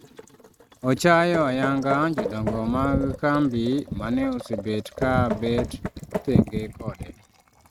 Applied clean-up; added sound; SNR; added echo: neural mask model RNNoise.